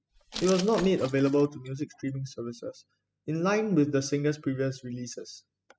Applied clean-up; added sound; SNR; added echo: classical method spectral subtraction.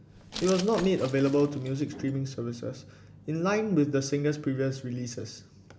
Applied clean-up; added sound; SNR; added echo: none; Glass; 15 dB; none.